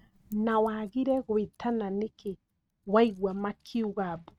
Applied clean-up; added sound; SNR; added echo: neural mask model RNNoise.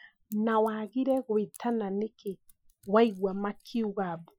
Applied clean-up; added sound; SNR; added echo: classical method Wiener filter.